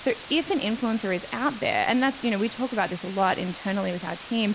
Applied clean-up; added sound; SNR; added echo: neural mask model Resemble Enhance denoiser.